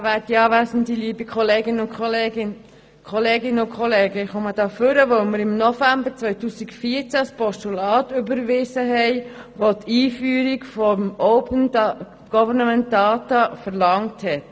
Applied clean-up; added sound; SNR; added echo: none; none; none; none.